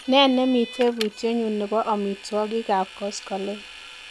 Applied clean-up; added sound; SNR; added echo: none; Vehicle; 16 dB; none.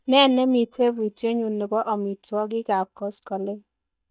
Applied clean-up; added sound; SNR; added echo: neural mask model DeepFilterNet 3.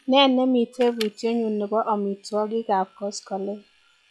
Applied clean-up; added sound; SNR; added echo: classical method log-MMSE.